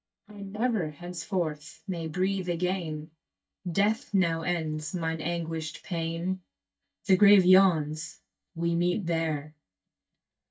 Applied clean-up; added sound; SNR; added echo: neural mask model DeepFilterNet 3.